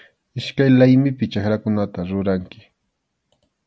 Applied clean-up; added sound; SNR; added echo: none; none; none; none.